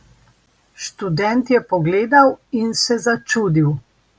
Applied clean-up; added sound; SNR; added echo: none; none; none; none.